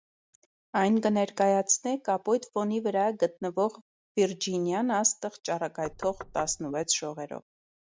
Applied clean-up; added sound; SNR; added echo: none; Knock; 15 dB; none.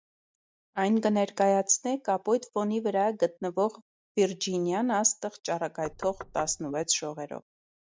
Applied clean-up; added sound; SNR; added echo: neural mask model DeepFilterNet 3.